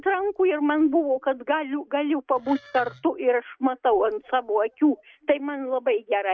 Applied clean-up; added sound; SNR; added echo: neural mask model RNNoise.